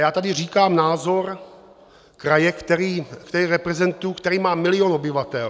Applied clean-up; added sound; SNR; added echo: none; none; none; none.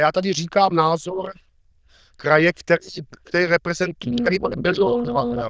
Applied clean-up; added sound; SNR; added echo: neural diffusion model UNIVERSE++.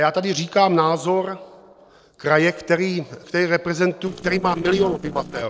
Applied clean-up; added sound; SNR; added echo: neural separator model SepFormer DNS4.